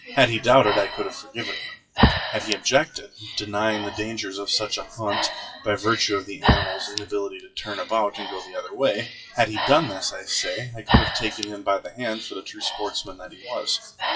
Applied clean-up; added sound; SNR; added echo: classical method WPE with log-MMSE.